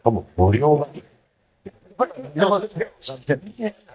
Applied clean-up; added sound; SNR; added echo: neural mask model DeepFilterNet 3.